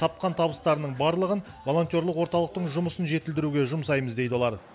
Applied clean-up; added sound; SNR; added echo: none; none; none; none.